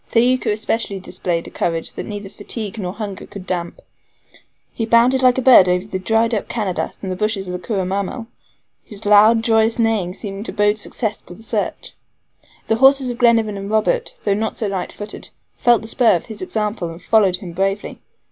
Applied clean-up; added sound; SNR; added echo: none; none; none; none.